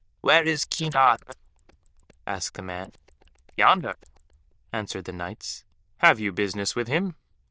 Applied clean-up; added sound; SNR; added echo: neural diffusion model UNIVERSE++.